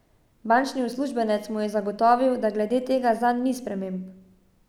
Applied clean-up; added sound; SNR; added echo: none; none; none; none.